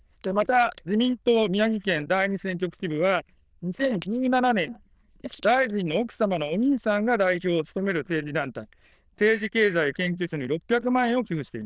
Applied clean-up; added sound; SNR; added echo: neural diffusion model UNIVERSE++.